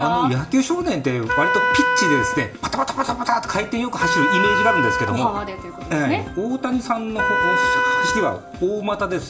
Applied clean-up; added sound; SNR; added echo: none; Wind instrument, woodwind instrument; 0 dB; reverberation time 0.4 s.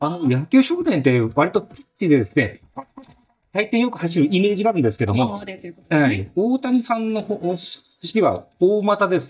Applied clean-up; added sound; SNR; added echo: neural mask model DeepFilterNet 3.